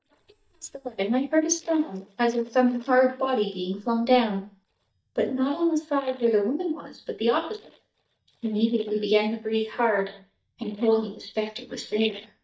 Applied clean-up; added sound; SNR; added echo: neural mask model DeepFilterNet 3.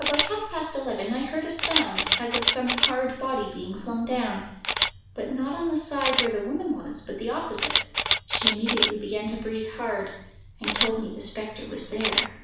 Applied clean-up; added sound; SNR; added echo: none; Camera; -2 dB; reverberation time 0.7 s.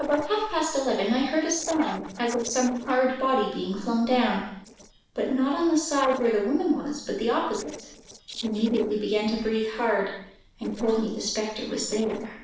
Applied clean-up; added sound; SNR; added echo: neural separator model SepFormer DNS4.